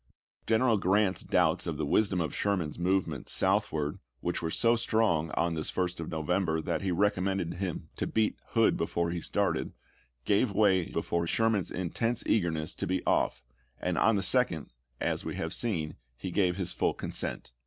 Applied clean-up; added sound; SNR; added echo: none; none; none; none.